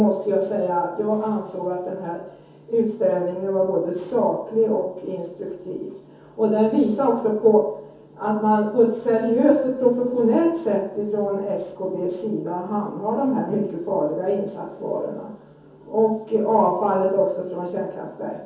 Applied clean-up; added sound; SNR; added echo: none; none; none; reverberation time 0.6 s.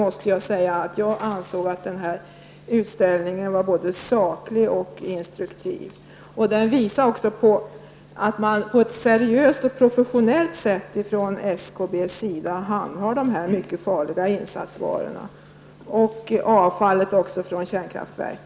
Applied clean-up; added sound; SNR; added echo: none; none; none; none.